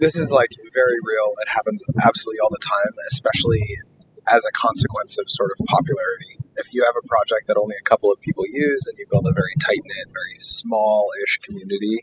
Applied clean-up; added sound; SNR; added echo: classical method spectral subtraction.